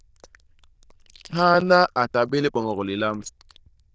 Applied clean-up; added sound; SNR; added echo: neural diffusion model UNIVERSE++.